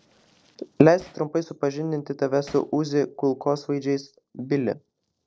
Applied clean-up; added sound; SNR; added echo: neural separator model SepFormer DNS4.